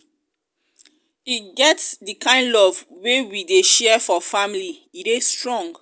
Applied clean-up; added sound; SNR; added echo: none; none; none; none.